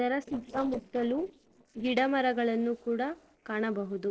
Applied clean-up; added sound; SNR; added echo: neural separator model SepFormer DNS4.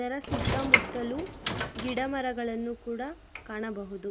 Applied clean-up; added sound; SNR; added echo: none; Sliding door / Train; -1 dB; none.